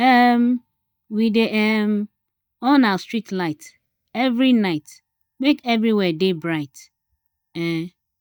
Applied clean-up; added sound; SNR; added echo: neural mask model DeepFilterNet 3.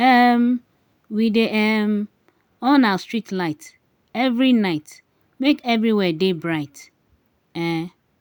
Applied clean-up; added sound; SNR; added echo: none; none; none; none.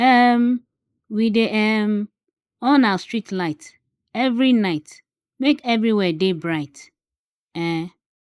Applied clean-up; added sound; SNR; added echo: neural mask model Resemble Enhance denoiser.